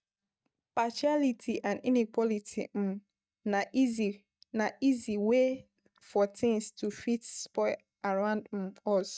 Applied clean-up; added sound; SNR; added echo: neural mask model DeepFilterNet 3.